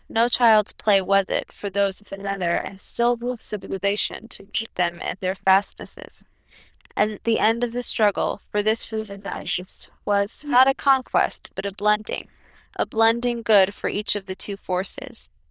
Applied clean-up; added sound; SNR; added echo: neural diffusion model UNIVERSE++.